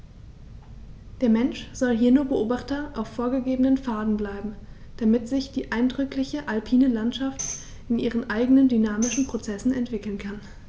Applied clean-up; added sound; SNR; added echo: none; Tambourine; 15 dB; none.